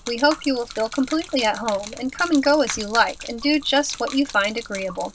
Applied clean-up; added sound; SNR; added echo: none; Gurgling / Liquid; 15 dB; none.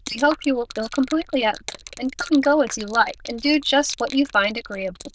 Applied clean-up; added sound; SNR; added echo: neural diffusion model UNIVERSE++.